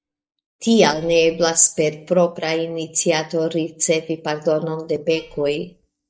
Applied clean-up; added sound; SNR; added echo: neural mask model DeepFilterNet 3.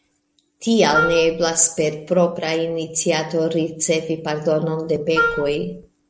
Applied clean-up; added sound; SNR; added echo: none; Wind instrument, woodwind instrument; 3 dB; none.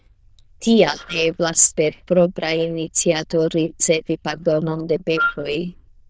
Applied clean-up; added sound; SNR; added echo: neural diffusion model UNIVERSE++.